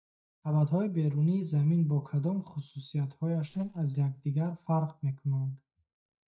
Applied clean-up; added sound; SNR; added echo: neural mask model DeepFilterNet 3.